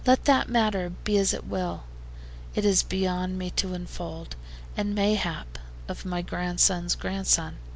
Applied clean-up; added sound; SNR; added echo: none; none; none; none.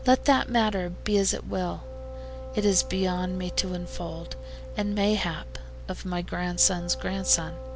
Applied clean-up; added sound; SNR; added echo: none; Wind instrument, woodwind instrument; 16 dB; none.